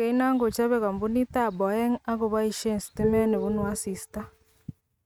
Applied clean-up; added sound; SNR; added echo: neural mask model RNNoise.